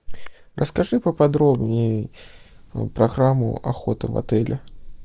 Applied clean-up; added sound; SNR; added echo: neural mask model DeepFilterNet 3.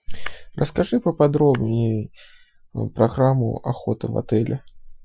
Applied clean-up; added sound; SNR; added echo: classical method Wiener filter.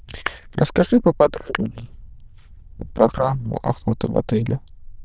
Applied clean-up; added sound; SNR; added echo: neural diffusion model UNIVERSE++.